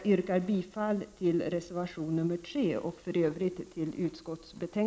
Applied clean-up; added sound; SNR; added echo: none; none; none; none.